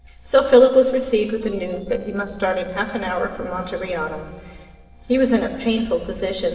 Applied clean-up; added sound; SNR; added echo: neural separator model SepFormer DNS4.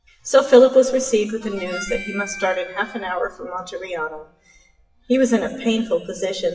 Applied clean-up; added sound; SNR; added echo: classical method WPE with log-MMSE.